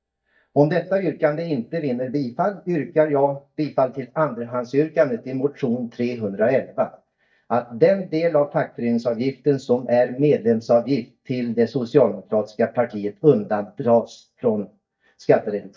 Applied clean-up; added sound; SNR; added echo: neural mask model DeepFilterNet 3.